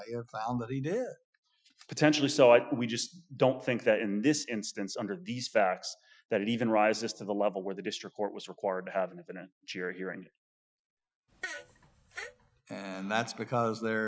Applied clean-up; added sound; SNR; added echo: classical method Wiener filter.